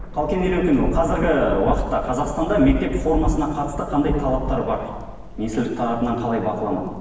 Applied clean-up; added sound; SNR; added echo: none; Thunder / Rain; 6 dB; reverberation time 1.2 s.